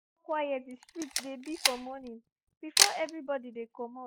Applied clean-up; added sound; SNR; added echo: none; Camera; -4 dB; none.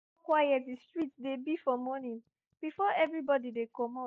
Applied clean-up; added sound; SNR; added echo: none; none; none; none.